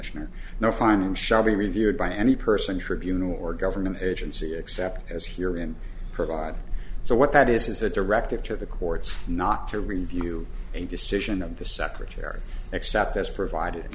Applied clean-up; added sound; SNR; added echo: none; none; none; none.